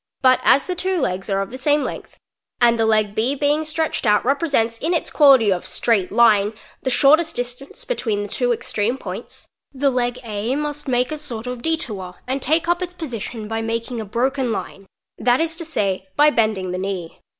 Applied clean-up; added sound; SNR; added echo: none; none; none; none.